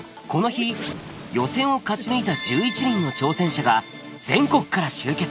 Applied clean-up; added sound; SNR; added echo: none; none; none; none.